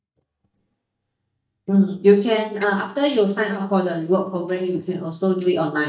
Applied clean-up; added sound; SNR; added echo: neural mask model DeepFilterNet 3.